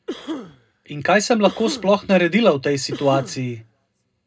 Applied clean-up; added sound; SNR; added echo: none; Cough; 14 dB; reverberation time 0.2 s.